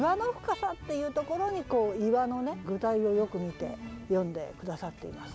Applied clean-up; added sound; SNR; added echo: none; none; none; none.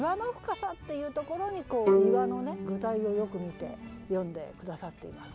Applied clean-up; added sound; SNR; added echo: none; Bowed string instrument; 0 dB; none.